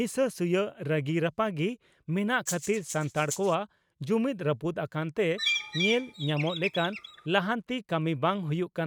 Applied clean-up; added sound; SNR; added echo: neural mask model RNNoise.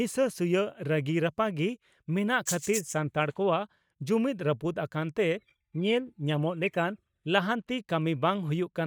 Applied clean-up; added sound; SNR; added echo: neural mask model DeepFilterNet 3.